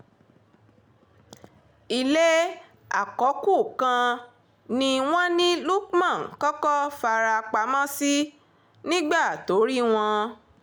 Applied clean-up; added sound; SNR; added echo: none; none; none; none.